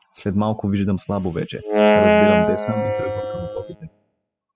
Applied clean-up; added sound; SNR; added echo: classical method spectral subtraction.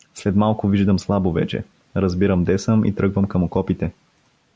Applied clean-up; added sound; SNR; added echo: none; none; none; none.